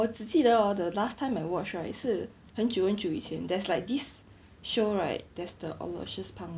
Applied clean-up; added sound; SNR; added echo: none; none; none; none.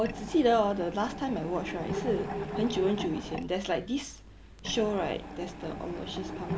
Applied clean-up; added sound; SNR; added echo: none; Mechanisms; 7 dB; none.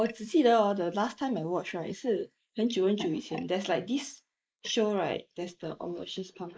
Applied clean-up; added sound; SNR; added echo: neural mask model Resemble Enhance denoiser.